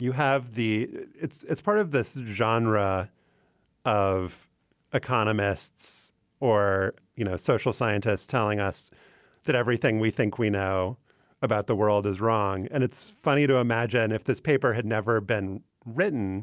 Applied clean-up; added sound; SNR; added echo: none; none; none; none.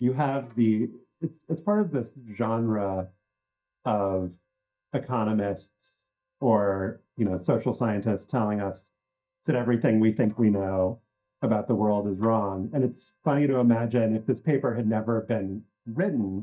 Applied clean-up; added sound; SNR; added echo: neural mask model DeepFilterNet 3.